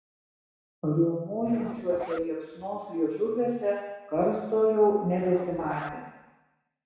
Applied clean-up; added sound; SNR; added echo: none; Zipper (clothing); 14 dB; reverberation time 1.1 s.